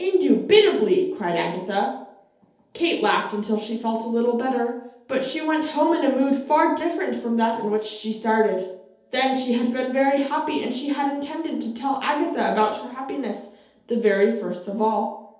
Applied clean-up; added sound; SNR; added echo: none; none; none; reverberation time 2.2 s.